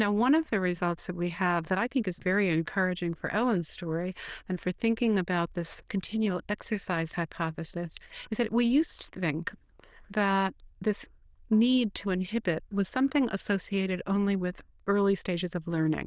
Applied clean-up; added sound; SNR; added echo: neural diffusion model UNIVERSE++.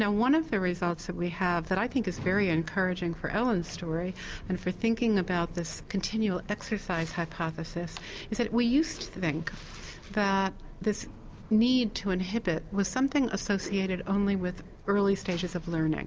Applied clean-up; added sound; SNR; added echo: none; none; none; none.